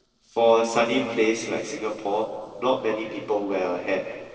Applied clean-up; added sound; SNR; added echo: neural separator model SepFormer DNS4.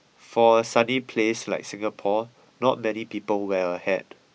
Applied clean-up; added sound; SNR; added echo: none; none; none; none.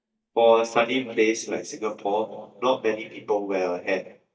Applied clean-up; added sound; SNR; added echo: neural mask model DeepFilterNet 3.